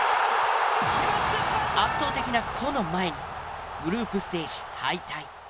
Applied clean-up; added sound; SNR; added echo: none; none; none; none.